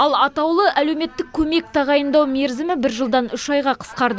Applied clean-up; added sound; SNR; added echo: none; none; none; none.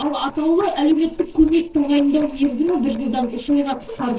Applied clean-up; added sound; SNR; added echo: neural separator model SepFormer DNS4.